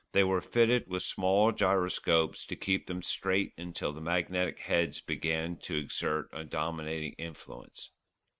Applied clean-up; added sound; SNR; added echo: neural mask model RNNoise.